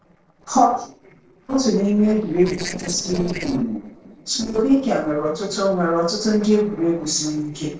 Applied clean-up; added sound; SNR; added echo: neural separator model SepFormer DNS4.